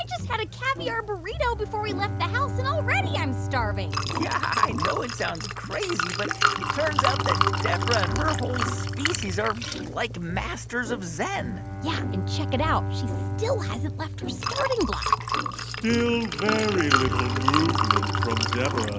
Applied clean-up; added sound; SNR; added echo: none; Bowed string instrument + Liquid; -1 dB; none.